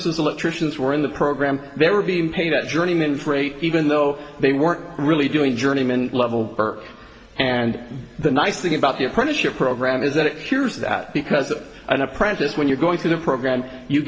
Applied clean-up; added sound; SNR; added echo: none; none; none; reverberation time 2.9 s.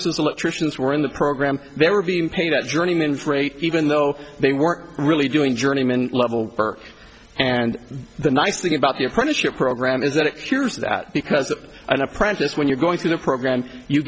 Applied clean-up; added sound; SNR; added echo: none; none; none; none.